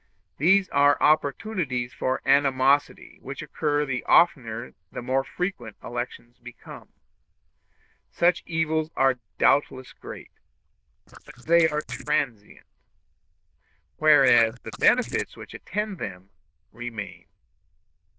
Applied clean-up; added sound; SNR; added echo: neural diffusion model UNIVERSE++.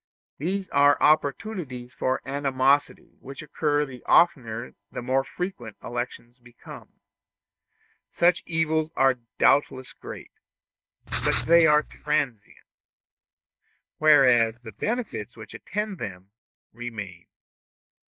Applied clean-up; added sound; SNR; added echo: neural mask model DeepFilterNet 3.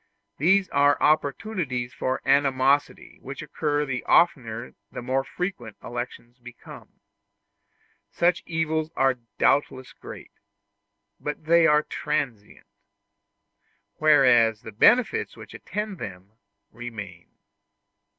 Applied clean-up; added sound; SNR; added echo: none; none; none; none.